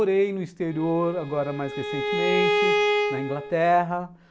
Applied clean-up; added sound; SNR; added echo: none; Bowed string instrument; 1 dB; none.